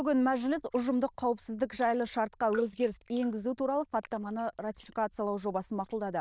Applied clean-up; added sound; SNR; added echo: neural diffusion model UNIVERSE++.